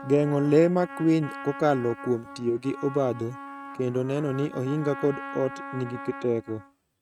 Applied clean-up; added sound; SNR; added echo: neural mask model RNNoise.